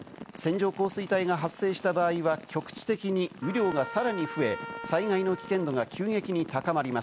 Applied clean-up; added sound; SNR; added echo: none; Trumpet; 12 dB; none.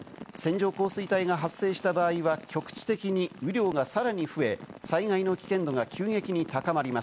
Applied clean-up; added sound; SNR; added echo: none; none; none; none.